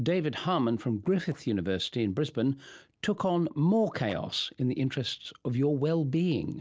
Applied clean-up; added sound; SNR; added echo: neural separator model SepFormer DNS4.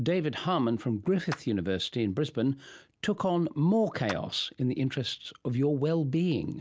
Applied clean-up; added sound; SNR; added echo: none; Clapping; 18 dB; none.